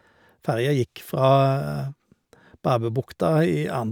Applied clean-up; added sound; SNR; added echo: none; none; none; none.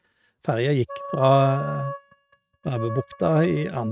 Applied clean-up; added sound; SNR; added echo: neural mask model RNNoise.